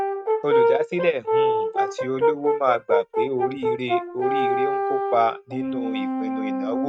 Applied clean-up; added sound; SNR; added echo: neural mask model RNNoise.